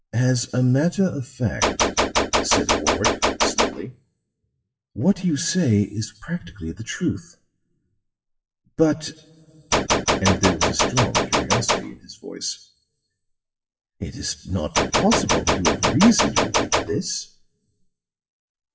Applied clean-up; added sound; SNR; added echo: classical method WPE with log-MMSE.